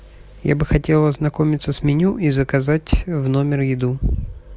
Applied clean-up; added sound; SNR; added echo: none; none; none; none.